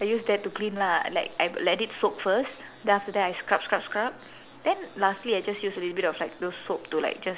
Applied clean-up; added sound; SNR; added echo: none; none; none; none.